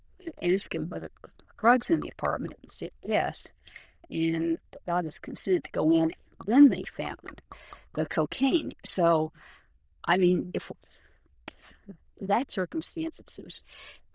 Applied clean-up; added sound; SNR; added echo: neural diffusion model UNIVERSE++.